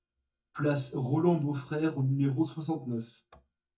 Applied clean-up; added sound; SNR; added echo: neural mask model DeepFilterNet 3.